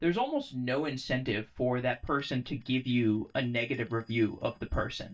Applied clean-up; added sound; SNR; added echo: neural mask model DeepFilterNet 3.